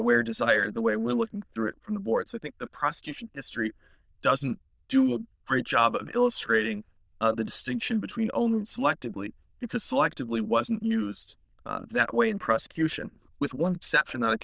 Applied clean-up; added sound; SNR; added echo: neural diffusion model UNIVERSE++.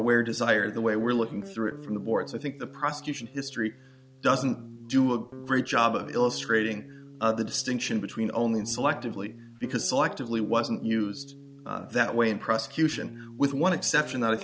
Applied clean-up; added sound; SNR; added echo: none; Guitar; 17 dB; none.